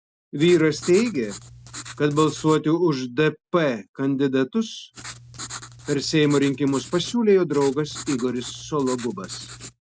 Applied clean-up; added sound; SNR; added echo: none; Writing; 16 dB; none.